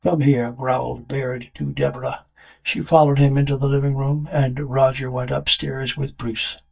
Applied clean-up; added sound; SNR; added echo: neural mask model DeepFilterNet 3.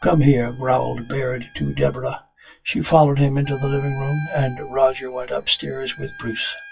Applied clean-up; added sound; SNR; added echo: classical method WPE with log-MMSE.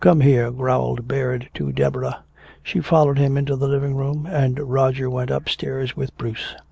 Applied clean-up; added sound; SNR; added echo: none; none; none; none.